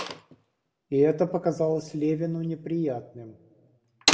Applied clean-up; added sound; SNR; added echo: none; Slam; 5 dB; reverberation time 1.0 s.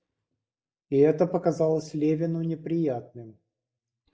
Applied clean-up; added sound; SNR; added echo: neural mask model DeepFilterNet 3.